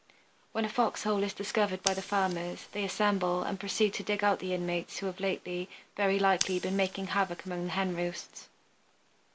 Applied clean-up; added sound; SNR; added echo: none; Scissors; 15 dB; none.